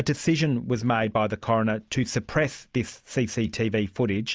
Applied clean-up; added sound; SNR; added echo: none; none; none; none.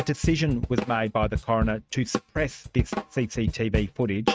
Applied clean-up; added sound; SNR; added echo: neural mask model RNNoise.